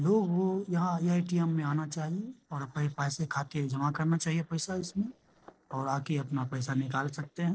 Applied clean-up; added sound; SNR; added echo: neural separator model SepFormer DNS4.